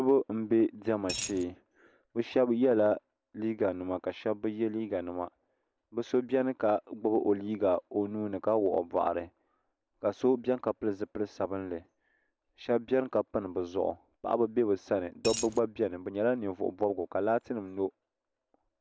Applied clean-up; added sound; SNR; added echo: none; Coin (dropping); 6 dB; none.